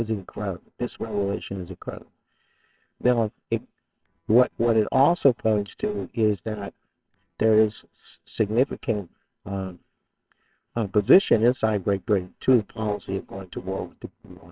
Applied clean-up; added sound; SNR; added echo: neural separator model SepFormer WHAMR!.